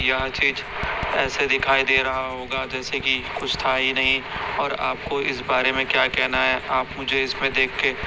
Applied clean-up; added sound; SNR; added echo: none; Writing; 16 dB; none.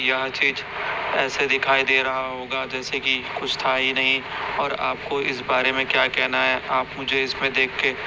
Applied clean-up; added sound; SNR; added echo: none; none; none; none.